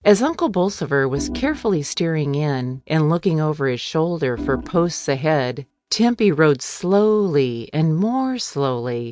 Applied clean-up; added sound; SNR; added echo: neural mask model RNNoise.